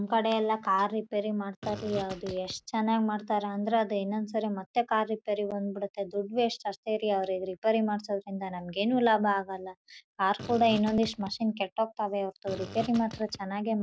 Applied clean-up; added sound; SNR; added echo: none; Fart; 13 dB; none.